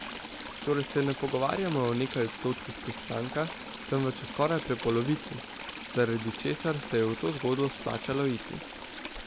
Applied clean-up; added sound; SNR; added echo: none; Stream / Trickle, dribble; 8 dB; none.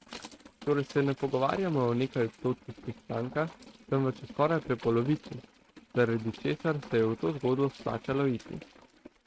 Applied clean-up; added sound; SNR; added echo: neural mask model RNNoise.